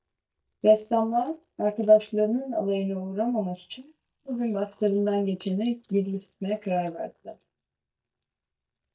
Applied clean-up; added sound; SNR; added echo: neural mask model DeepFilterNet 3.